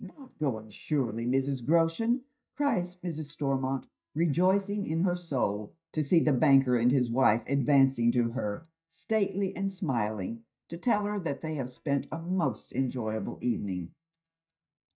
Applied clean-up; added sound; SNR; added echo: neural mask model DeepFilterNet 3.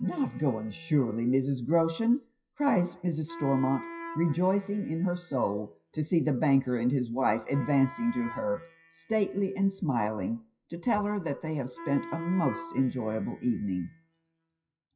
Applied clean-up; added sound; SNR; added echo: classical method WPE with log-MMSE.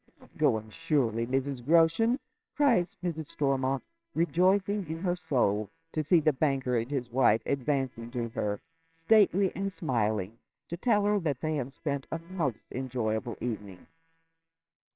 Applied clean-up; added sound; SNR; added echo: neural separator model SepFormer WHAMR!.